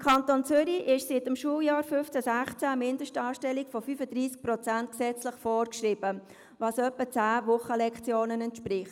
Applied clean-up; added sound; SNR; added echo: none; none; none; none.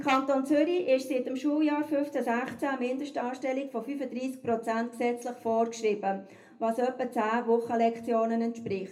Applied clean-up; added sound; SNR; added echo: none; none; none; reverberation time 0.3 s.